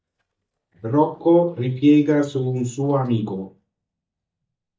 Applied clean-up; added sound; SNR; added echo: neural mask model DeepFilterNet 3.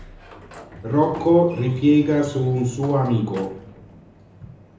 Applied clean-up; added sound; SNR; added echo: none; Sliding door; 19 dB; reverberation time 0.5 s.